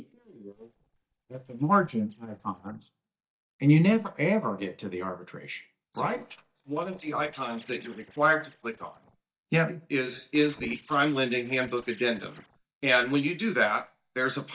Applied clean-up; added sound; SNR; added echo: neural mask model DeepFilterNet 3.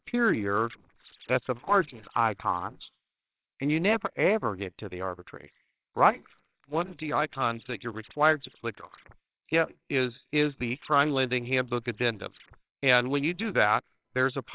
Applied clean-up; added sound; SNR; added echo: neural separator model SepFormer WHAMR!.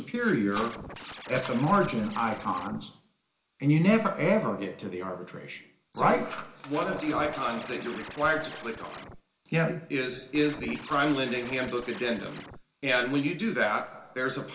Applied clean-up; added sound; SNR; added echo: none; Scratching (performance technique); 15 dB; reverberation time 0.4 s.